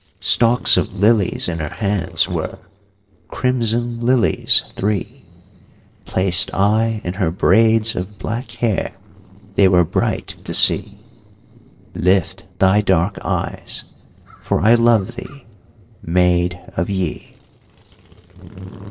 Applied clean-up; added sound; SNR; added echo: neural separator model SepFormer DNS4.